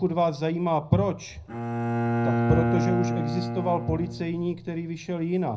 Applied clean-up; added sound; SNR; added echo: none; Bowed string instrument; 2 dB; reverberation time 0.4 s.